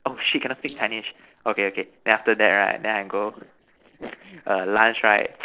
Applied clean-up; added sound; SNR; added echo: neural separator model SepFormer DNS4.